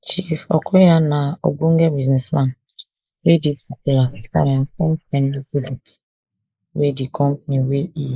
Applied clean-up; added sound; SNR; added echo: neural mask model Resemble Enhance denoiser.